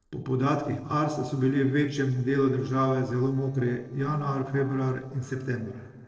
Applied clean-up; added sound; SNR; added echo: neural separator model SepFormer DNS4.